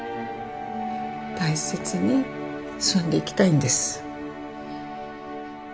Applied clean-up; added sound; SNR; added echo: none; none; none; none.